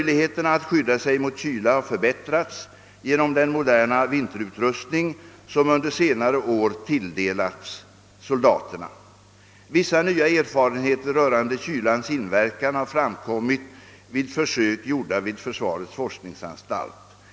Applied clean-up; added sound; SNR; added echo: none; none; none; none.